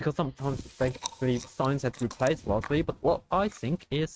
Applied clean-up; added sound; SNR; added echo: neural mask model RNNoise.